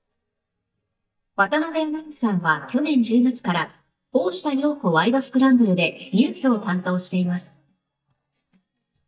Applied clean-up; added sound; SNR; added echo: neural mask model DeepFilterNet 3.